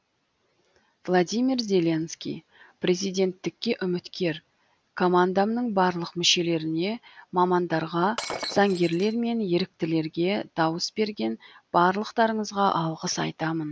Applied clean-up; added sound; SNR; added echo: none; Shatter; 10 dB; none.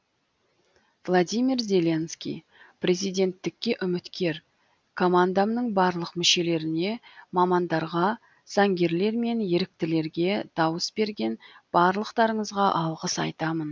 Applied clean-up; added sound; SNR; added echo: none; none; none; none.